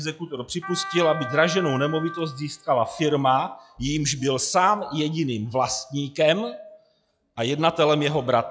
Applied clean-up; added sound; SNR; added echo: classical method log-MMSE.